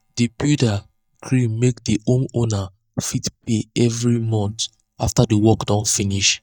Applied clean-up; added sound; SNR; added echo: neural mask model DeepFilterNet 3.